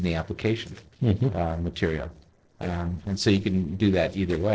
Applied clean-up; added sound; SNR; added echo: neural separator model SepFormer DNS4.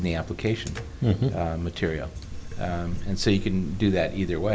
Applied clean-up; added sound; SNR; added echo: none; none; none; none.